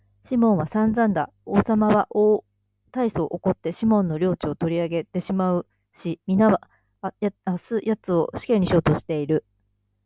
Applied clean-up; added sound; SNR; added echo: none; none; none; none.